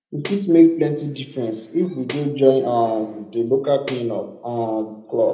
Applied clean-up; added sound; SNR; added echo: none; Tambourine; 13 dB; reverberation time 0.7 s.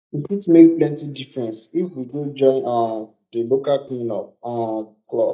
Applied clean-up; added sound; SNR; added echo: neural mask model DeepFilterNet 3.